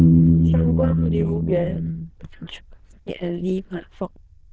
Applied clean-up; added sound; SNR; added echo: neural diffusion model UNIVERSE++.